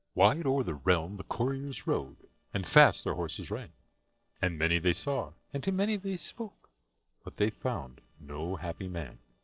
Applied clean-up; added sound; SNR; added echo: neural separator model SepFormer DNS4.